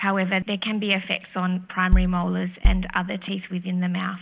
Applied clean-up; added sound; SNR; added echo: none; Bass drum; -3 dB; none.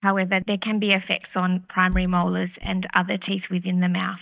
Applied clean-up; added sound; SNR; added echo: neural mask model DeepFilterNet 3.